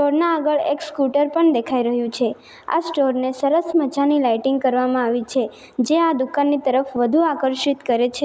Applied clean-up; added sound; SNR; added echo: none; none; none; none.